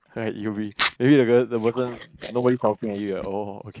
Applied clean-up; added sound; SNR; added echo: neural mask model Resemble Enhance denoiser.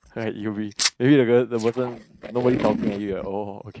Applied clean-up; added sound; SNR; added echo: neural mask model RNNoise.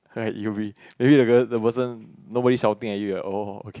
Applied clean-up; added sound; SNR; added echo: none; none; none; none.